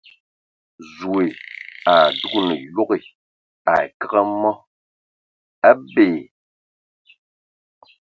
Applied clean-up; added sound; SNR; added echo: none; Chirp, tweet; 9 dB; none.